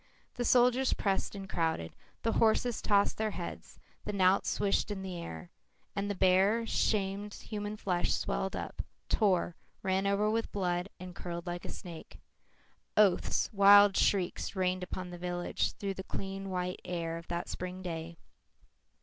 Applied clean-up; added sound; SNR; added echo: none; none; none; none.